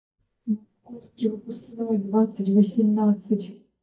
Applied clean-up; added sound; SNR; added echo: neural mask model DeepFilterNet 3.